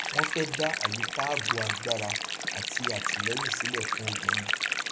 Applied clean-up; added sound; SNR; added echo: none; Stream; -5 dB; none.